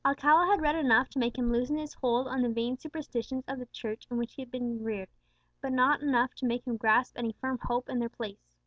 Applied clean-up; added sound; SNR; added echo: none; none; none; none.